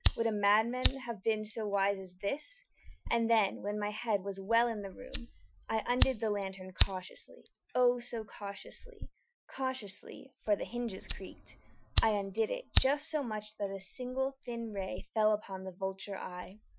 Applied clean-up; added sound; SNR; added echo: classical method Wiener filter.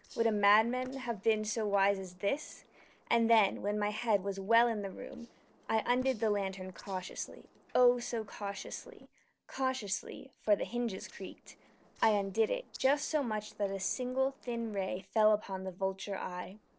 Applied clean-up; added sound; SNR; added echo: neural separator model SepFormer DNS4.